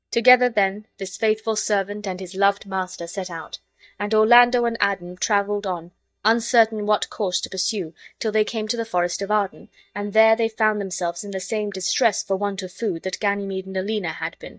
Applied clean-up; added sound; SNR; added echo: neural mask model DeepFilterNet 3.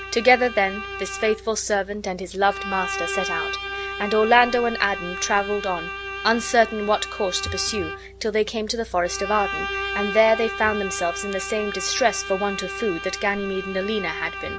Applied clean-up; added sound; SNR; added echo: none; Bowed string instrument; 8 dB; none.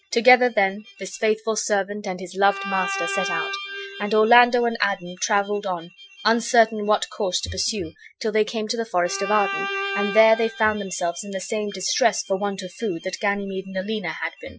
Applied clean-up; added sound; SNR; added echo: classical method Wiener filter.